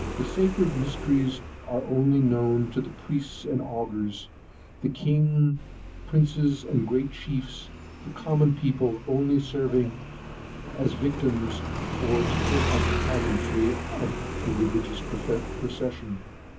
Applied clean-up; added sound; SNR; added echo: none; Motorcycle; 6 dB; reverberation time 0.3 s.